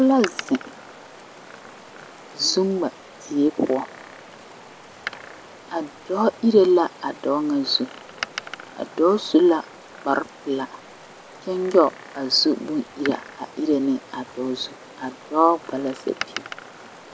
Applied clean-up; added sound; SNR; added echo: none; Stream + Door; 16 dB; none.